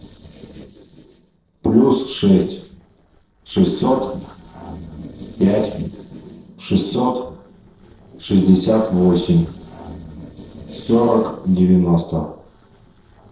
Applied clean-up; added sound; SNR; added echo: neural separator model SepFormer DNS4.